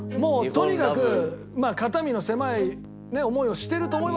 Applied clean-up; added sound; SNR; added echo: none; Keyboard (musical) + Bowed string instrument; 11 dB; none.